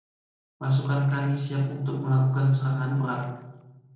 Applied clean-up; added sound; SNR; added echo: neural separator model SepFormer DNS4.